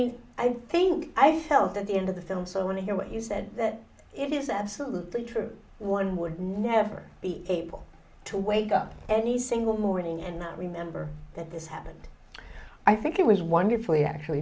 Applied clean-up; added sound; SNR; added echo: none; none; none; none.